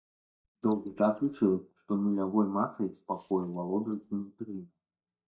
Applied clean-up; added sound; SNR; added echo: neural mask model DeepFilterNet 3.